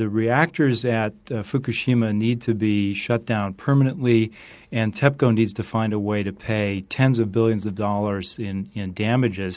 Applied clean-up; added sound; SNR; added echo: none; none; none; none.